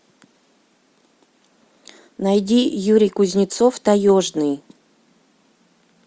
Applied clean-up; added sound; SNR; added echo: none; none; none; none.